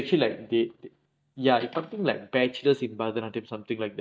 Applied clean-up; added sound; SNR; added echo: neural mask model DeepFilterNet 3.